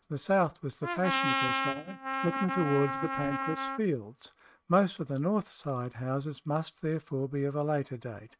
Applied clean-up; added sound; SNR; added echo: neural mask model RNNoise.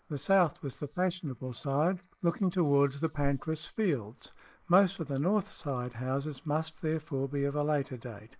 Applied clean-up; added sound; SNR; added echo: neural mask model Resemble Enhance denoiser.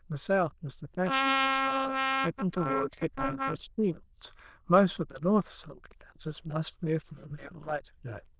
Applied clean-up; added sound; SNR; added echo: neural diffusion model UNIVERSE++.